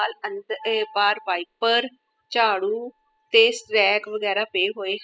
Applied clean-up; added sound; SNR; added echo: classical method spectral subtraction.